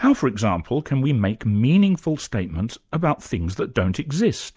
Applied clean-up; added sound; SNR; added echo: none; none; none; none.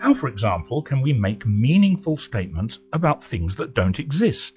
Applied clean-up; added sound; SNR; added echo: classical method log-MMSE.